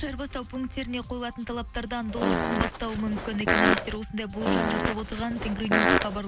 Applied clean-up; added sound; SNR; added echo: none; Fart; -4 dB; none.